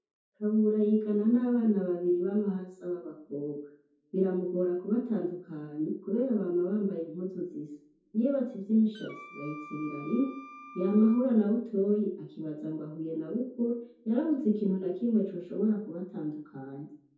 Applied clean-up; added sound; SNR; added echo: none; Wind instrument, woodwind instrument; 18 dB; reverberation time 0.6 s.